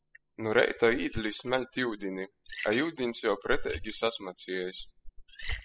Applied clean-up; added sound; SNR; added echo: classical method spectral subtraction.